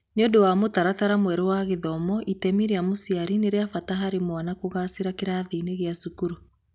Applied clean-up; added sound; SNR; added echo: none; none; none; none.